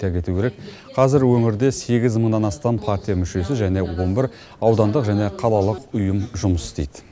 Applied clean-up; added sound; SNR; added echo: none; none; none; none.